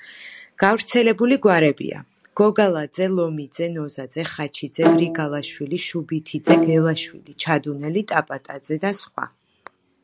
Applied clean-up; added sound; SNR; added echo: none; Bowed string instrument; 0 dB; none.